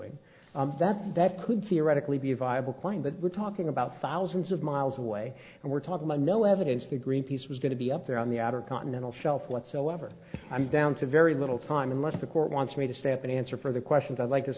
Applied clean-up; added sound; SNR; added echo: none; none; none; none.